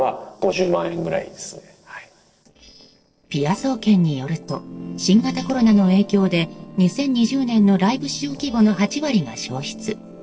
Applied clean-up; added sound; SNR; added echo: neural separator model SepFormer DNS4.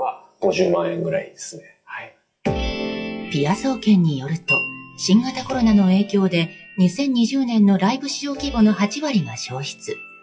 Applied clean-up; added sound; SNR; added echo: classical method WPE with log-MMSE.